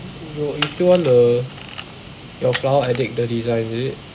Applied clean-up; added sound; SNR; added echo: none; Camera; 14 dB; none.